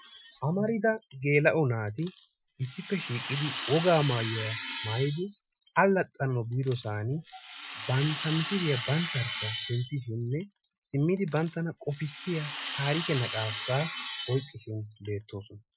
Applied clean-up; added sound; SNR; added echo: classical method Wiener filter.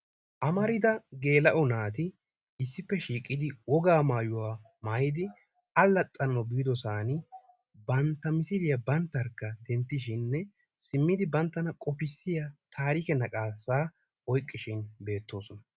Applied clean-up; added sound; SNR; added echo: none; none; none; none.